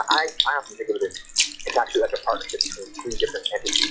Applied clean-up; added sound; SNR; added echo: classical method log-MMSE.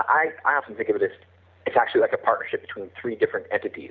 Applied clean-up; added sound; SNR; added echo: none; none; none; none.